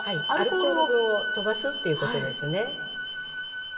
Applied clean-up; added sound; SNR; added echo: none; Bowed string instrument; 3 dB; reverberation time 2.2 s.